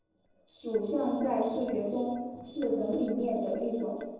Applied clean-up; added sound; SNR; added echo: neural separator model SepFormer DNS4.